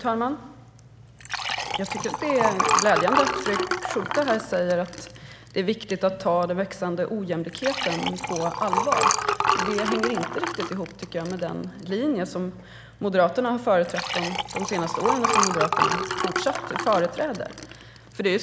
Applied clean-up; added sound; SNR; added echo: none; Liquid; 2 dB; none.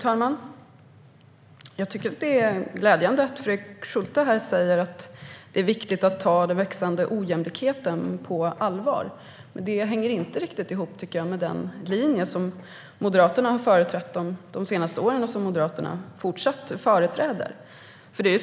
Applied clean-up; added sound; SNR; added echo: none; none; none; none.